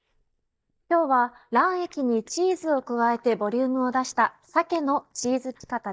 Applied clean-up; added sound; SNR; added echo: neural mask model DeepFilterNet 3.